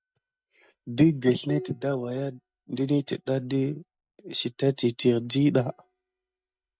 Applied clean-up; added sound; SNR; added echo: neural mask model DeepFilterNet 3.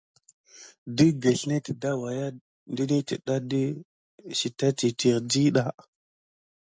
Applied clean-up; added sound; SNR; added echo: none; none; none; none.